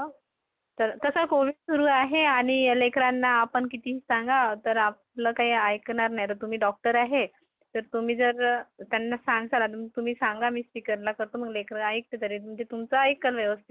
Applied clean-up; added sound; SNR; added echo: none; none; none; none.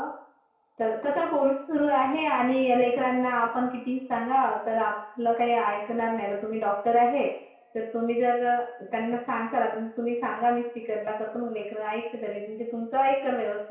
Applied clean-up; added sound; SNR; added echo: none; none; none; reverberation time 0.6 s.